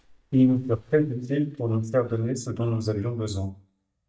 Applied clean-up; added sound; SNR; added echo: neural mask model DeepFilterNet 3.